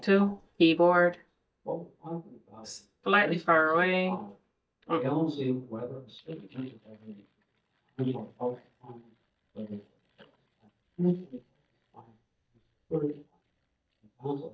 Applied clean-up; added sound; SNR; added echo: neural mask model DeepFilterNet 3.